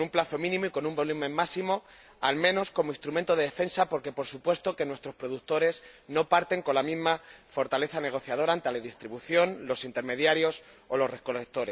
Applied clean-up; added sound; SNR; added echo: none; none; none; none.